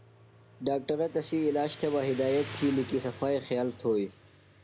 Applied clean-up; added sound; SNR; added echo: none; Motorcycle; 16 dB; none.